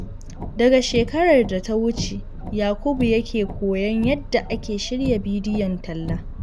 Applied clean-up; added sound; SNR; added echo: none; Car; 9 dB; none.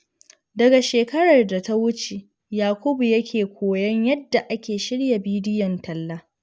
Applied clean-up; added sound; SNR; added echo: none; none; none; none.